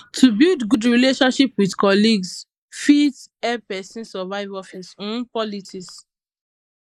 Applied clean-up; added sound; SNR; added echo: neural mask model Resemble Enhance denoiser.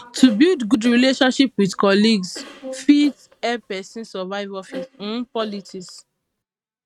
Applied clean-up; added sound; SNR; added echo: neural mask model RNNoise.